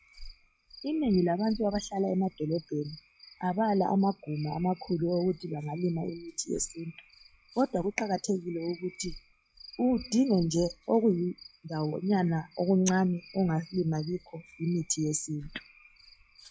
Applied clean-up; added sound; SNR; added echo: classical method log-MMSE.